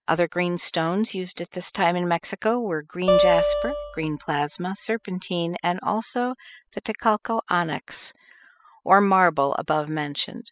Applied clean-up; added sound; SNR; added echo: classical method spectral subtraction.